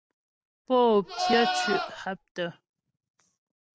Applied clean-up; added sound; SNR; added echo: none; Livestock, farm animals, working animals; 1 dB; none.